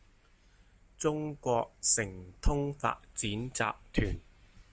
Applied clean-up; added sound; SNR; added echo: none; none; none; none.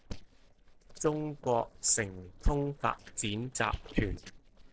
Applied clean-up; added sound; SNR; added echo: neural separator model SepFormer DNS4.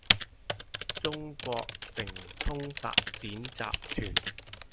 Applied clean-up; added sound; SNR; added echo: none; Typing; -4 dB; none.